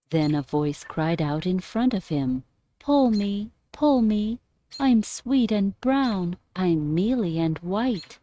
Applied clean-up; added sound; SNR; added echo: neural mask model RNNoise.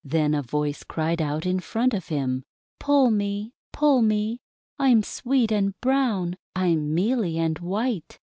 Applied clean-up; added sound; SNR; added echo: none; none; none; none.